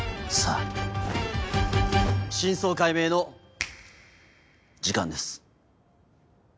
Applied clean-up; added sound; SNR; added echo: none; none; none; none.